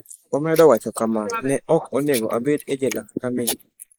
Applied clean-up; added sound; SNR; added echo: neural mask model Resemble Enhance denoiser.